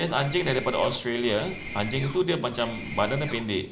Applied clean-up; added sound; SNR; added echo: none; Mechanisms; 11 dB; none.